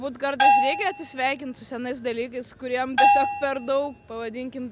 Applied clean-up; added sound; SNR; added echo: none; Bell; -5 dB; none.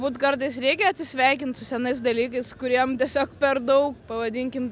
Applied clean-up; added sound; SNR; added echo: none; none; none; none.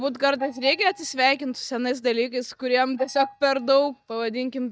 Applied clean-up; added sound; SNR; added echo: neural mask model DeepFilterNet 3.